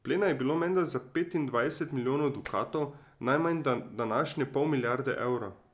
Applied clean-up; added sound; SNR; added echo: none; Tap; 18 dB; none.